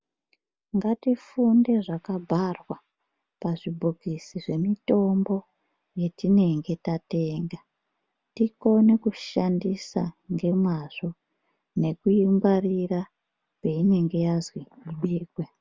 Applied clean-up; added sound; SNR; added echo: none; none; none; none.